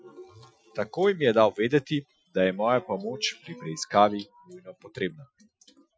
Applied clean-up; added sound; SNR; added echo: classical method Wiener filter.